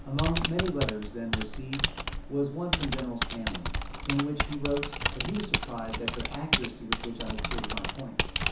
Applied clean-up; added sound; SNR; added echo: none; Typing; -3 dB; reverberation time 0.9 s.